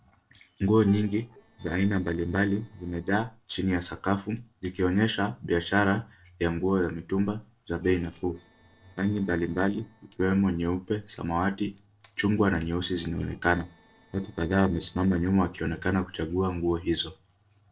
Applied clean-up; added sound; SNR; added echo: neural separator model SepFormer DNS4.